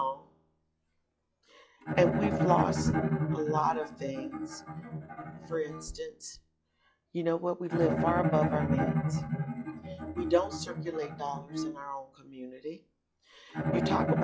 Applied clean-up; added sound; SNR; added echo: classical method log-MMSE.